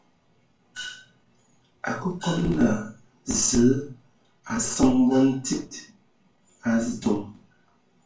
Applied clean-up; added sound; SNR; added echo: none; none; none; reverberation time 0.2 s.